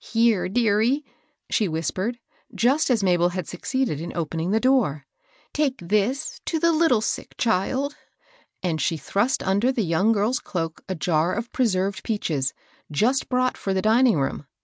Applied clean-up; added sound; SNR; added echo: none; none; none; none.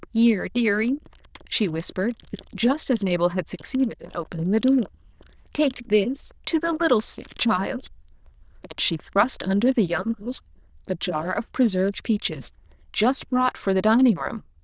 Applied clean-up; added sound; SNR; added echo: neural diffusion model UNIVERSE++.